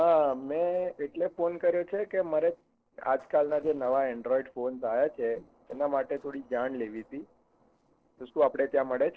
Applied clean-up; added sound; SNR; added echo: neural separator model SepFormer DNS4.